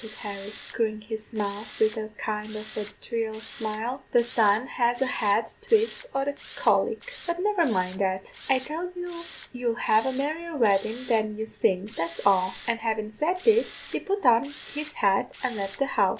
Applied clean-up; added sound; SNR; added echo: none; Tools; 18 dB; none.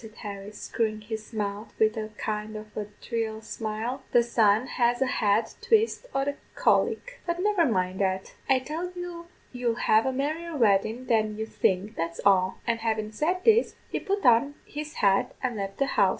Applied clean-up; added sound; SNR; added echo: none; none; none; none.